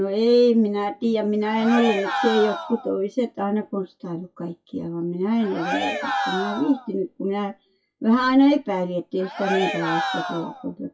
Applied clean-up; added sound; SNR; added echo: classical method WPE with log-MMSE.